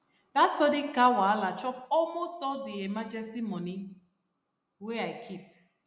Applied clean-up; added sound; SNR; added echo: none; none; none; none.